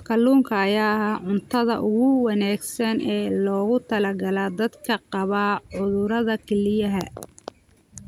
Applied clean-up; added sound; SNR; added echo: none; none; none; none.